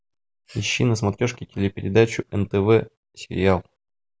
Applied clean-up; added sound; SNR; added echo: none; none; none; none.